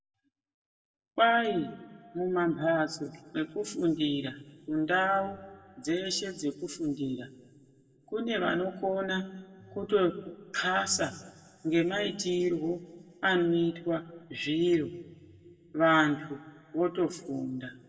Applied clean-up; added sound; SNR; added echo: none; none; none; reverberation time 1.4 s.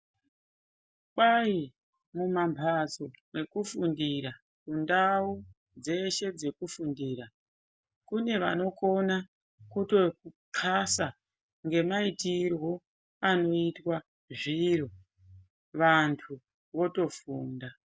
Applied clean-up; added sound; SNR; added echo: none; none; none; none.